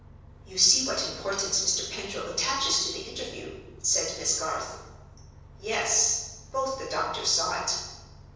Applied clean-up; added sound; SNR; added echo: none; Bus; 19 dB; reverberation time 1.1 s.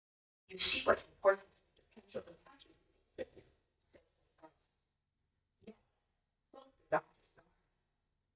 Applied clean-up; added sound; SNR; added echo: neural mask model DeepFilterNet 3.